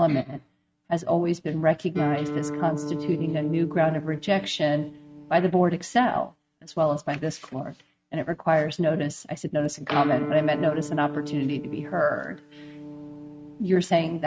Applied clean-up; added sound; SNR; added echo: neural mask model RNNoise.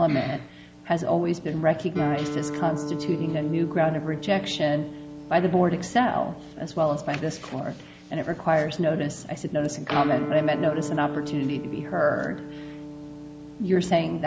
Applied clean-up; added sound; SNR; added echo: none; Guitar; 10 dB; none.